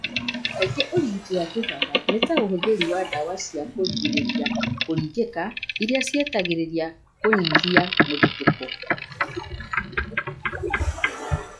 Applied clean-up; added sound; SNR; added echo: classical method log-MMSE.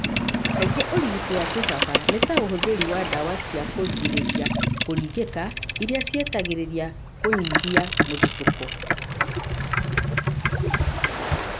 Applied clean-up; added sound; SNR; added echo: none; Boat, Water vehicle; -4 dB; none.